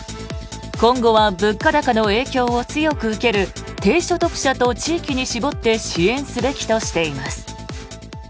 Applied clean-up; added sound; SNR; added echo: none; none; none; none.